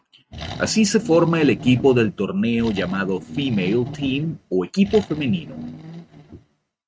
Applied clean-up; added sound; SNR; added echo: neural mask model RNNoise.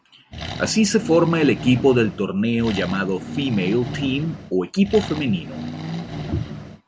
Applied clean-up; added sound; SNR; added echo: none; Accelerating, revving, vroom; 10 dB; none.